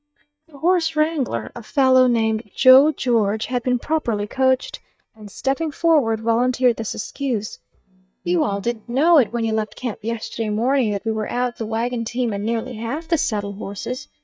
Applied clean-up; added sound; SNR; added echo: neural mask model DeepFilterNet 3.